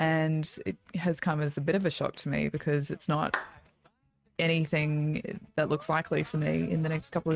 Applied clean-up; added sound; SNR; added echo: neural mask model RNNoise.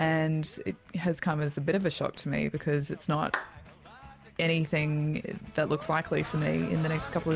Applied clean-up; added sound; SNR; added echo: none; Clapping; 11 dB; none.